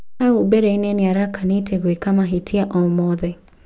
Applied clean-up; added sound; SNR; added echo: none; none; none; none.